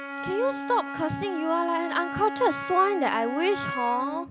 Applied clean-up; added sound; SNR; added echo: none; Wind instrument, woodwind instrument; 7 dB; none.